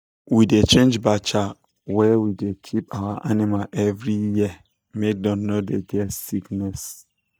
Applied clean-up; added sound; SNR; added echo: neural mask model DeepFilterNet 3.